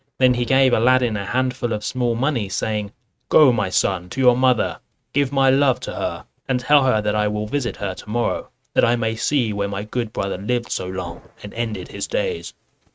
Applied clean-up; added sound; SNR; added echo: neural mask model RNNoise.